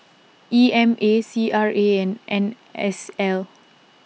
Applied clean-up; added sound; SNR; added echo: none; none; none; none.